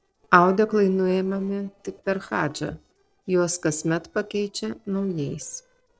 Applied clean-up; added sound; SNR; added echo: neural separator model SepFormer DNS4.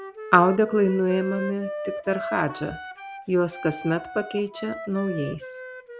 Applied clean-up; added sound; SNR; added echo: none; Wind instrument, woodwind instrument; 11 dB; none.